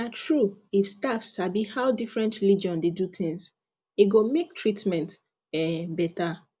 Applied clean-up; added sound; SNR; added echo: none; none; none; none.